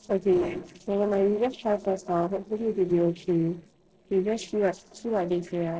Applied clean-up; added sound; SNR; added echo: neural separator model SepFormer DNS4.